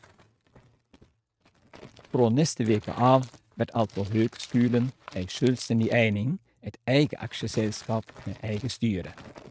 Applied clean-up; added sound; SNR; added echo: neural mask model RNNoise.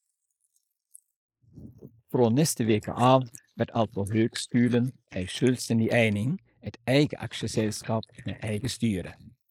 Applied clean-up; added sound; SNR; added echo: neural mask model Resemble Enhance denoiser.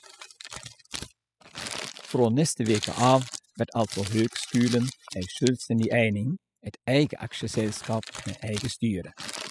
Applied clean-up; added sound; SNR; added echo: classical method spectral subtraction.